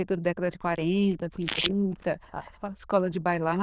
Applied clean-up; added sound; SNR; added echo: neural diffusion model UNIVERSE++.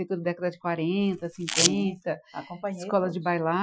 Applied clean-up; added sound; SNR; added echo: classical method Wiener filter.